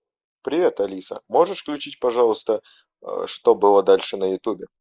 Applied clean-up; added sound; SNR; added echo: neural mask model Resemble Enhance denoiser.